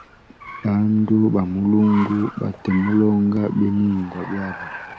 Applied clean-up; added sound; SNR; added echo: none; Car; 16 dB; none.